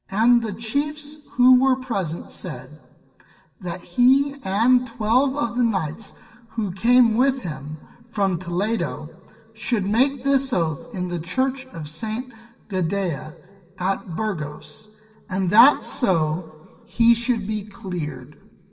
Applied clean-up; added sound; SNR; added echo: none; none; none; reverberation time 2.1 s.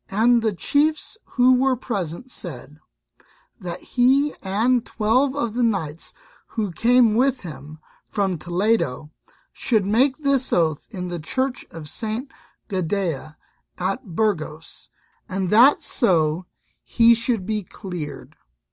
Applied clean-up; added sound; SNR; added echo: none; none; none; none.